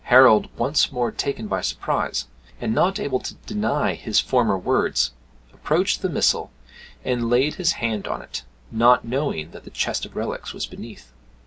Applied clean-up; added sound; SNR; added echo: none; none; none; none.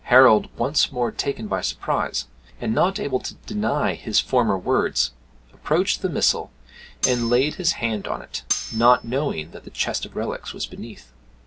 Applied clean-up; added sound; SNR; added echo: none; Cutlery, silverware; 9 dB; none.